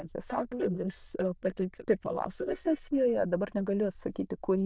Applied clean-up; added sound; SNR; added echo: neural diffusion model UNIVERSE++.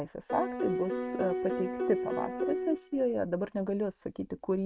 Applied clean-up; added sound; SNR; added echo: neural mask model RNNoise.